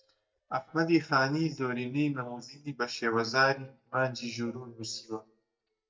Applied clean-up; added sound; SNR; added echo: neural mask model DeepFilterNet 3.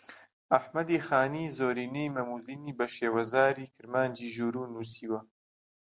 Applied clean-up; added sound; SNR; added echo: none; none; none; none.